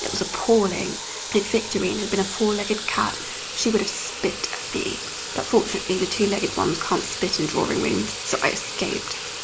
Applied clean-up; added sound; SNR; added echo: none; Sink (filling or washing) / Water tap, faucet; 7 dB; none.